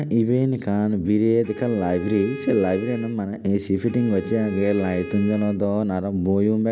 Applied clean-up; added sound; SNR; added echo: none; Bowed string instrument; 15 dB; none.